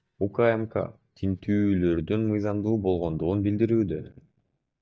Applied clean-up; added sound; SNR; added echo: neural mask model DeepFilterNet 3.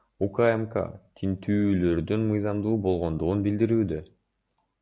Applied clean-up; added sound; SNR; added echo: none; none; none; none.